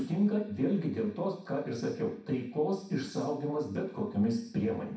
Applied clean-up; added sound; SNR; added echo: none; none; none; reverberation time 0.6 s.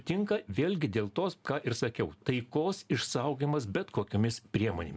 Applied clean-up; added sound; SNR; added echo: none; none; none; none.